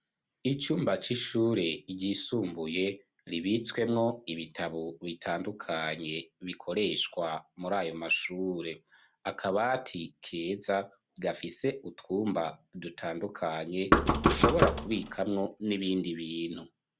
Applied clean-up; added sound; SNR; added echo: none; Knock; -4 dB; none.